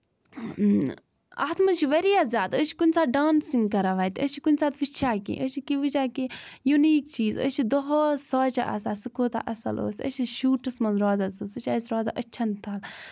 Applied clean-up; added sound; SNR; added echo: none; none; none; none.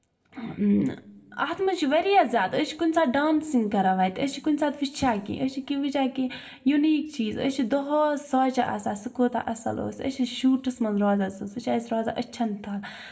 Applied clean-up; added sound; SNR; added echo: none; none; none; reverberation time 0.7 s.